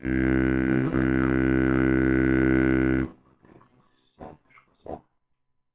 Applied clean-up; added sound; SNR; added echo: neural separator model SepFormer WHAMR!.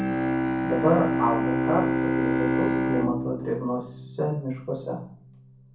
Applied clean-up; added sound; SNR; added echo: none; Bowed string instrument; -2 dB; reverberation time 0.6 s.